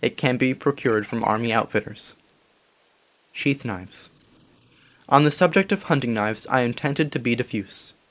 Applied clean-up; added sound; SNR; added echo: neural mask model Resemble Enhance denoiser.